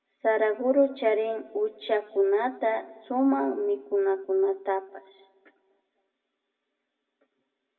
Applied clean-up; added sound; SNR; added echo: none; none; none; reverberation time 1.1 s.